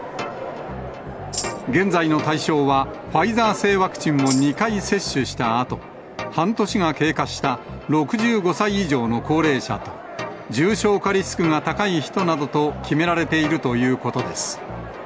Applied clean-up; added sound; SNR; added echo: none; Tambourine; 11 dB; none.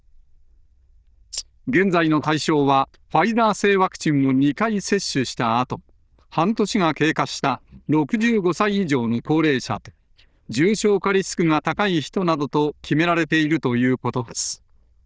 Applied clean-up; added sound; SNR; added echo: neural diffusion model UNIVERSE++.